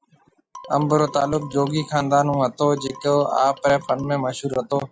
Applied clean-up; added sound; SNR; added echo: classical method log-MMSE.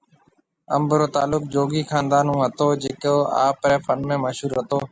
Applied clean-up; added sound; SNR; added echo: none; none; none; none.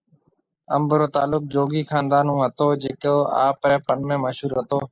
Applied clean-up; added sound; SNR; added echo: neural mask model Resemble Enhance denoiser.